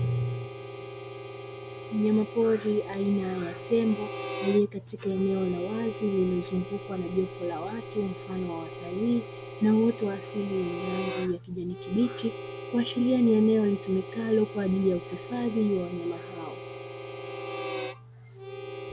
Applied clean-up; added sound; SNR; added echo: none; Harmonica; 11 dB; none.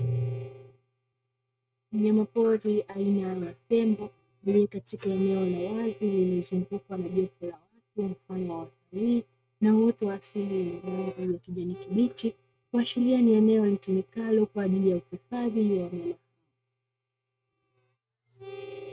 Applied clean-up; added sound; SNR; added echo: neural mask model RNNoise.